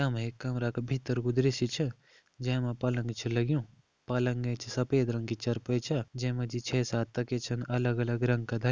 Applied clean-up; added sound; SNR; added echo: none; none; none; none.